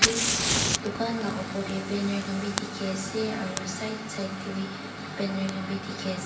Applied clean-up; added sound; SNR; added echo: none; Fire; 2 dB; reverberation time 0.7 s.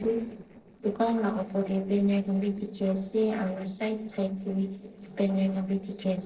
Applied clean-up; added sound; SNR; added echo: neural separator model SepFormer DNS4.